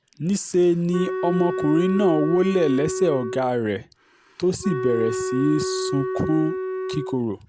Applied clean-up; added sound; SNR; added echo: none; Wind instrument, woodwind instrument; 5 dB; none.